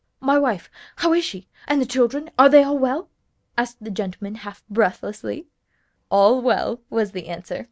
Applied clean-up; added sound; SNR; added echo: none; none; none; none.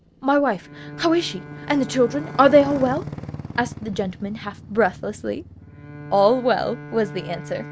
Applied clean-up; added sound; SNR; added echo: none; Bowed string instrument + Motorcycle; 14 dB; none.